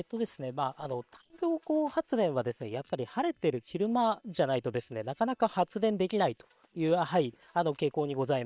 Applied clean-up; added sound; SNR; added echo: neural separator model SepFormer WHAM!.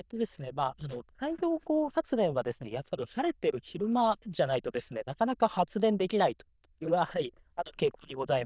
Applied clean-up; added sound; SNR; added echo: neural diffusion model UNIVERSE++.